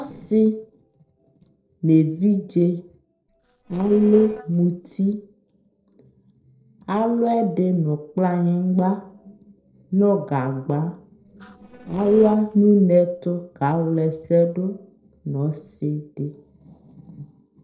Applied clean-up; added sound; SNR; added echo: neural separator model SepFormer DNS4.